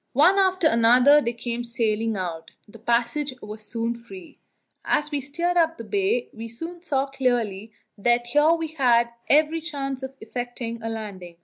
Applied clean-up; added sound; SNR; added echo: none; none; none; none.